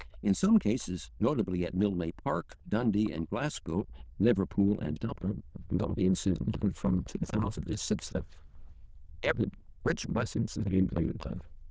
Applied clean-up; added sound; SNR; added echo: neural diffusion model UNIVERSE++.